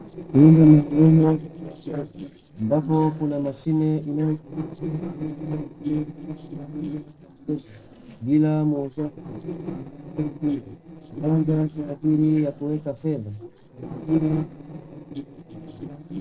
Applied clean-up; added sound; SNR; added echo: neural separator model SepFormer DNS4.